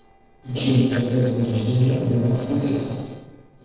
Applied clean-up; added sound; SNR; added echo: neural separator model SepFormer DNS4.